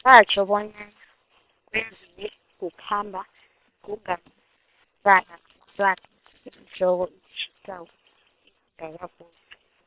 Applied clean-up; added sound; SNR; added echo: neural separator model SepFormer WHAM!.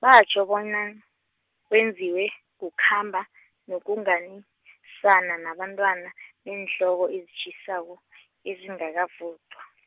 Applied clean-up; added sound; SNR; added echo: none; none; none; none.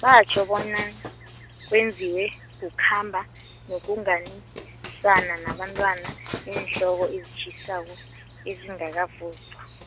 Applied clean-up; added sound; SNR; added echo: none; Run; 14 dB; none.